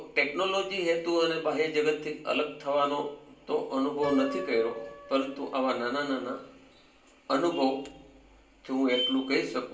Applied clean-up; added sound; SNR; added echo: none; Piano; 16 dB; reverberation time 0.3 s.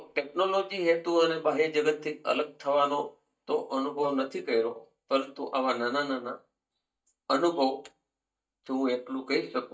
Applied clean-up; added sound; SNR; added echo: neural mask model DeepFilterNet 3.